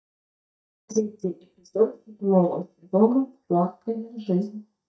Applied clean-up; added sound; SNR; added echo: neural mask model DeepFilterNet 3.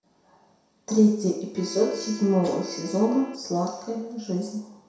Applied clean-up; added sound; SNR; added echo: none; Wind instrument, woodwind instrument; 17 dB; reverberation time 0.7 s.